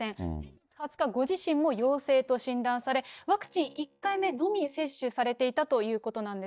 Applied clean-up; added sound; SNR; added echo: neural mask model DeepFilterNet 3.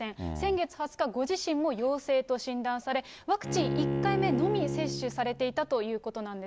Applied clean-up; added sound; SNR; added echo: none; Bowed string instrument; 2 dB; none.